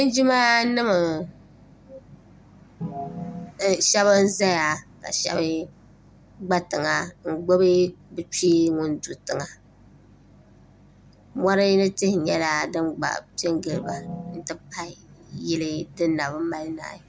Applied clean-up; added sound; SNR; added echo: none; Organ; 8 dB; none.